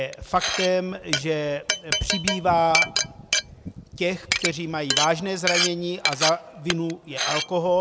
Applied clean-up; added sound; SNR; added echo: none; Glass; 2 dB; none.